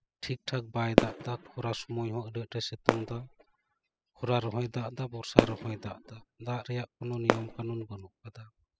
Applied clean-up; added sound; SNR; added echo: classical method spectral subtraction.